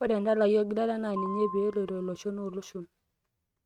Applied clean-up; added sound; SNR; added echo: neural mask model RNNoise.